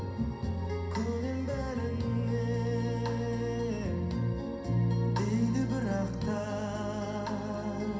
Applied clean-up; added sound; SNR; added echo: none; none; none; reverberation time 0.6 s.